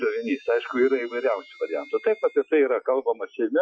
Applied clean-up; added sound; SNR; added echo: classical method Wiener filter.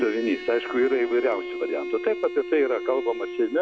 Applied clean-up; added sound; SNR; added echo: none; Bowed string instrument; 9 dB; none.